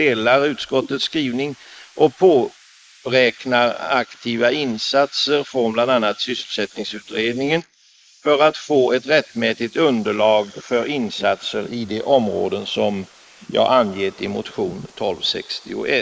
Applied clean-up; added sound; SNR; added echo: neural mask model Resemble Enhance denoiser.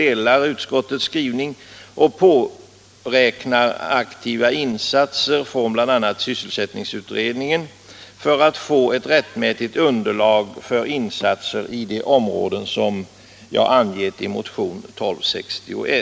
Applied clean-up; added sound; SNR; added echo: none; none; none; none.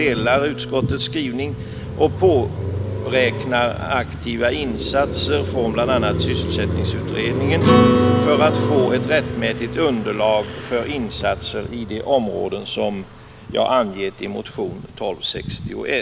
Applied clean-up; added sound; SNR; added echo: none; Car passing by + Acoustic guitar; 2 dB; none.